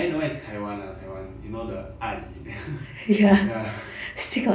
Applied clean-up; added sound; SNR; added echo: none; Bowed string instrument; 20 dB; reverberation time 0.5 s.